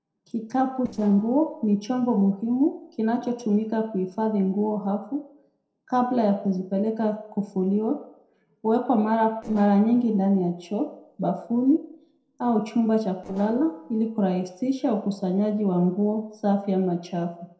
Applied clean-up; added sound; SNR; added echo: neural separator model SepFormer DNS4.